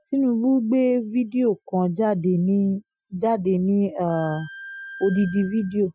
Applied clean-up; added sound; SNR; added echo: classical method Wiener filter.